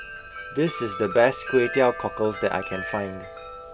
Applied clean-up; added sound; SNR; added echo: none; Wind chime; 10 dB; none.